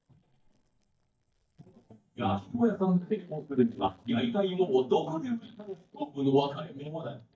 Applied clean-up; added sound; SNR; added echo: neural mask model DeepFilterNet 3.